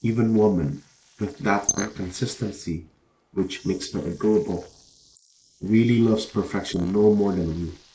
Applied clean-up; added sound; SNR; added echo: neural mask model Resemble Enhance denoiser.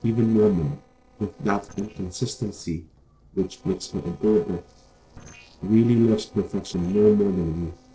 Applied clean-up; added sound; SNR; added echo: neural separator model SepFormer DNS4.